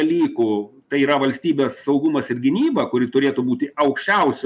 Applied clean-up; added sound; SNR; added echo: none; none; none; none.